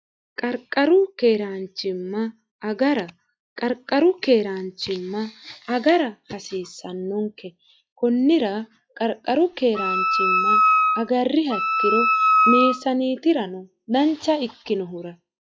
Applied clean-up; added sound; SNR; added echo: classical method log-MMSE.